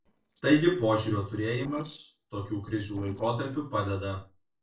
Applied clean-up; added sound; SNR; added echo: neural separator model SepFormer DNS4.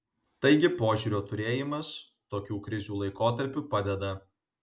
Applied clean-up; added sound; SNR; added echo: none; none; none; none.